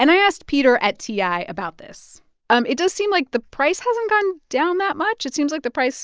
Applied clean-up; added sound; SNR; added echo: none; none; none; none.